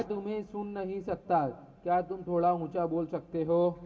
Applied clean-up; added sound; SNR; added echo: none; none; none; reverberation time 1.4 s.